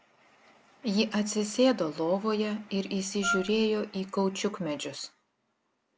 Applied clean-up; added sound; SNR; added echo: none; Wind instrument, woodwind instrument; 4 dB; none.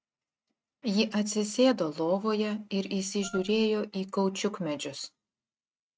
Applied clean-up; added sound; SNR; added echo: neural mask model RNNoise.